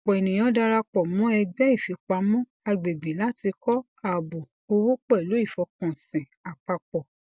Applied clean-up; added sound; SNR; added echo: none; none; none; none.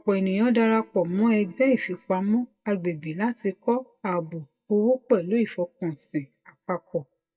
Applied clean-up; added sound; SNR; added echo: neural mask model DeepFilterNet 3.